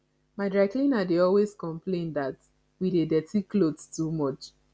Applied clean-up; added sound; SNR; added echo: none; none; none; none.